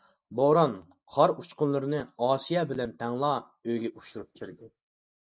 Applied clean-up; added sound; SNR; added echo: neural mask model Resemble Enhance denoiser.